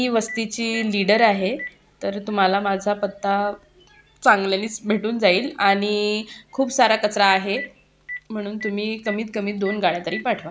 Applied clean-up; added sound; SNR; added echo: none; Telephone; 18 dB; none.